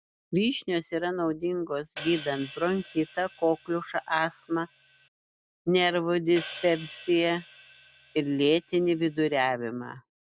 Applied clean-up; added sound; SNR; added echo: none; Hi-hat; 18 dB; none.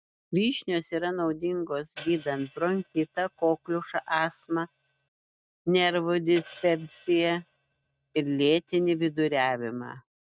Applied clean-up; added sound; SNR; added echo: neural mask model RNNoise.